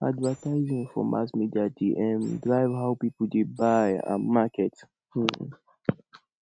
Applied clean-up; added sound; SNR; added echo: neural mask model RNNoise.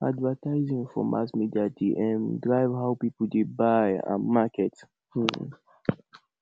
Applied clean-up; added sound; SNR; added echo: none; none; none; none.